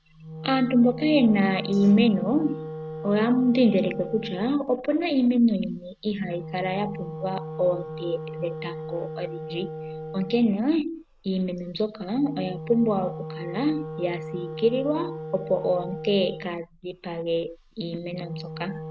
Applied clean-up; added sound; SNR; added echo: none; Wind instrument, woodwind instrument; 11 dB; none.